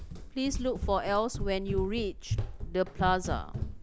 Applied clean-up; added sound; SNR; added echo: none; Run; 3 dB; none.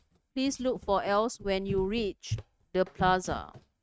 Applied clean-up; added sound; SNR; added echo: neural mask model RNNoise.